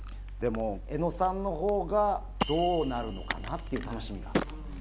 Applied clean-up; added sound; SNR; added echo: none; Mechanical fan + Crack; 6 dB; none.